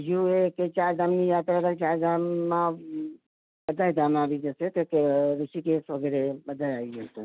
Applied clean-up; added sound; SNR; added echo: none; none; none; none.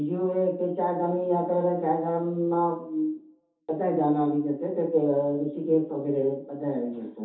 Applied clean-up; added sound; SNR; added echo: none; none; none; reverberation time 0.5 s.